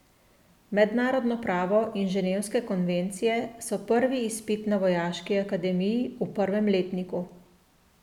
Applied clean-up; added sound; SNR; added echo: none; none; none; none.